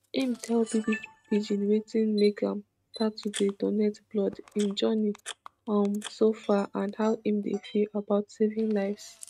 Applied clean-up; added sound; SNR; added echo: neural mask model RNNoise.